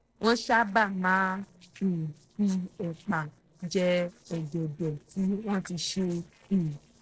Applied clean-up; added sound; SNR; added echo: neural separator model SepFormer DNS4.